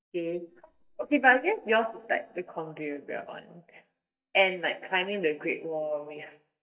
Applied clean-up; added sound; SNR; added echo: neural mask model DeepFilterNet 3.